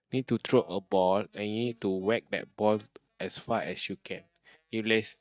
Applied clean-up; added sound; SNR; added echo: neural mask model DeepFilterNet 3.